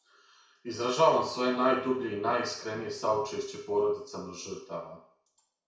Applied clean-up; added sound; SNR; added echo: none; none; none; reverberation time 0.6 s.